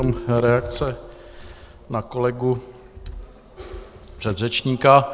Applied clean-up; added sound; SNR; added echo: none; Marimba, xylophone + Crackle; 19 dB; none.